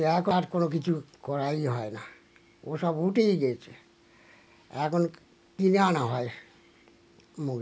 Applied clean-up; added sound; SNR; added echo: none; none; none; none.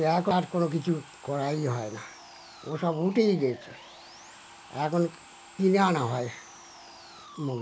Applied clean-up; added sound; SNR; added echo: none; Sawing; 20 dB; none.